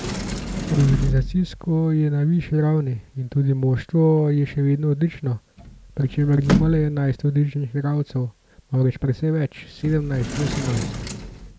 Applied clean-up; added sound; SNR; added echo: none; Sliding door; 9 dB; none.